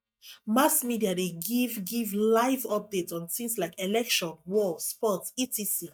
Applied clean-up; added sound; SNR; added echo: neural mask model DeepFilterNet 3.